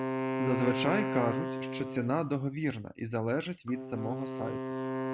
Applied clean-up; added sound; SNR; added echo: none; Wind instrument, woodwind instrument; 2 dB; none.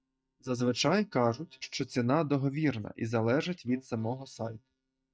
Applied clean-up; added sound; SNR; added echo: neural mask model DeepFilterNet 3.